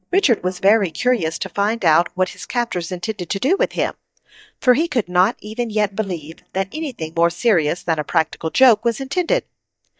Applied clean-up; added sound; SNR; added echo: neural mask model DeepFilterNet 3.